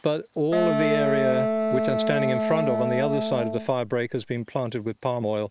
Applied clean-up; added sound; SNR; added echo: none; Wind instrument, woodwind instrument; -1 dB; none.